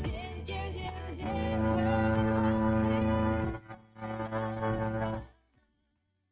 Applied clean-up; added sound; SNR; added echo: neural mask model RNNoise.